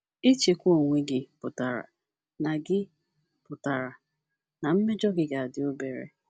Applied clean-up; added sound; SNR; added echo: none; none; none; none.